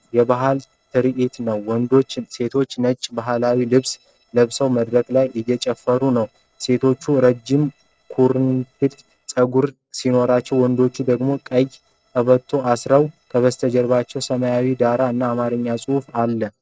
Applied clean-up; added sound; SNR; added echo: neural separator model SepFormer DNS4.